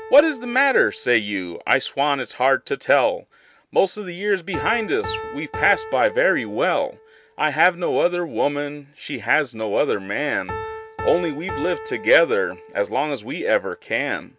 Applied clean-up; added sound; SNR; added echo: none; Piano; 15 dB; none.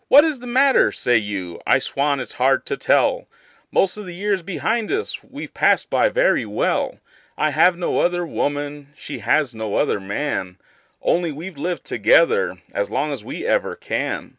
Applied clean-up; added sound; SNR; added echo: none; none; none; none.